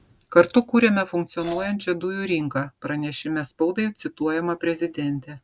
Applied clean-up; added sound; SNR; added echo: none; Glass; -4 dB; none.